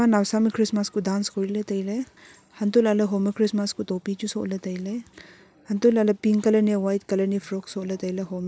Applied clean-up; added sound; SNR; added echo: none; none; none; none.